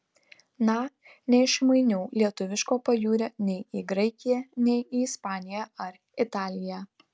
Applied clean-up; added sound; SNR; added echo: none; none; none; none.